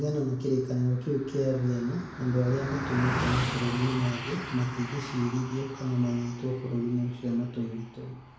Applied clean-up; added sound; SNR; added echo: none; Car passing by; 9 dB; reverberation time 0.6 s.